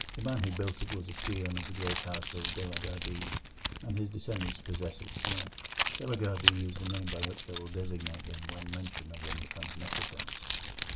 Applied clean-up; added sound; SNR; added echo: none; Keys jangling; 0 dB; none.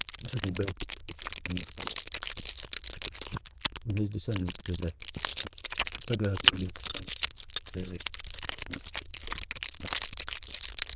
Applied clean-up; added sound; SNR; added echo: neural diffusion model UNIVERSE++.